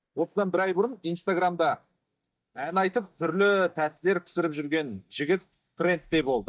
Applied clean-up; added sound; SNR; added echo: neural mask model DeepFilterNet 3.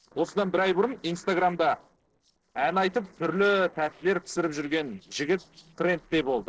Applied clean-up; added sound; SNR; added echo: neural separator model SepFormer DNS4.